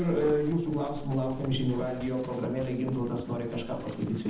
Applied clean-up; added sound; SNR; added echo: none; Livestock, farm animals, working animals; 13 dB; reverberation time 0.8 s.